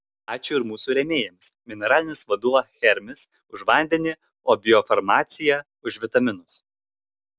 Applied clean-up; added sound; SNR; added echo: none; none; none; none.